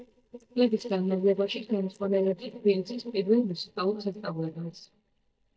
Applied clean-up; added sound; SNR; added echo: neural mask model DeepFilterNet 3.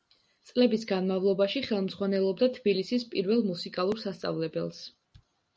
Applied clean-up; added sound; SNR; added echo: none; none; none; none.